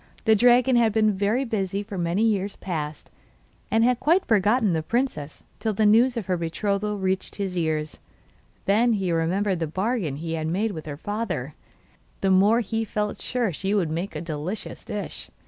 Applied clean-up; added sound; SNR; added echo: none; none; none; none.